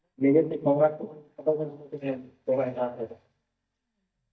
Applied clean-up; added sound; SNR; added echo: neural mask model DeepFilterNet 3.